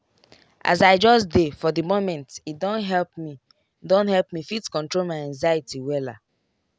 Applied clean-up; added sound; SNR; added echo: none; none; none; none.